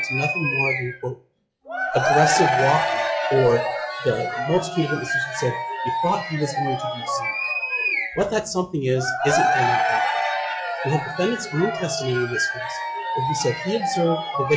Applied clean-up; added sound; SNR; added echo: classical method log-MMSE.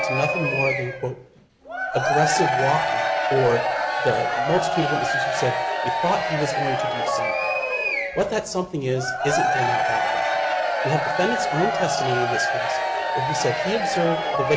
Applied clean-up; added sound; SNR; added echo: none; Crowd / Cheering; -3 dB; none.